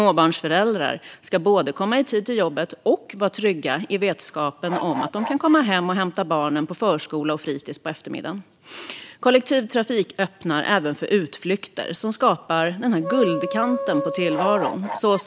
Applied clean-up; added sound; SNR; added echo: none; Wind instrument, woodwind instrument + Bird / Fowl; 7 dB; none.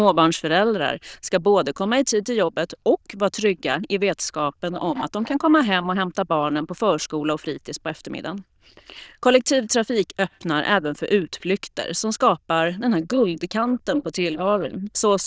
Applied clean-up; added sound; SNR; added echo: neural diffusion model UNIVERSE++.